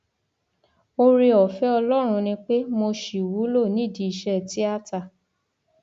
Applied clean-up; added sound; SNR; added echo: none; none; none; none.